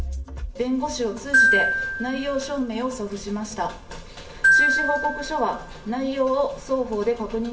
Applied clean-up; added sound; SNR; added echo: none; Glockenspiel; -2 dB; reverberation time 0.6 s.